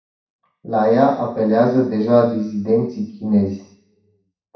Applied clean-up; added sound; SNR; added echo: none; none; none; reverberation time 0.6 s.